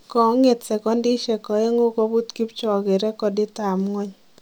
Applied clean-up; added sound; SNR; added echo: none; none; none; none.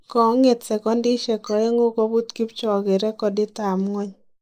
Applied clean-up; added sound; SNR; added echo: neural mask model Resemble Enhance denoiser.